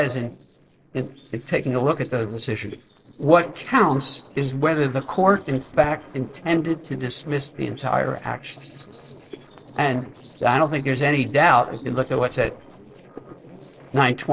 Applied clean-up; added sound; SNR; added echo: neural separator model SepFormer DNS4.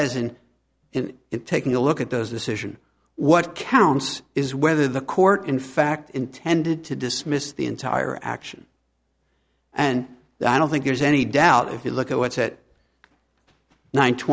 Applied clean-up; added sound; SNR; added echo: none; none; none; none.